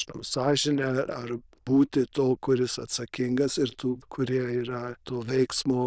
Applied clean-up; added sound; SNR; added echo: neural diffusion model UNIVERSE++.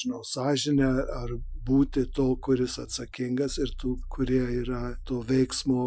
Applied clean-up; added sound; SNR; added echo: classical method Wiener filter.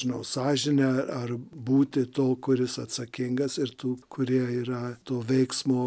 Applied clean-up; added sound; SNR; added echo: none; none; none; none.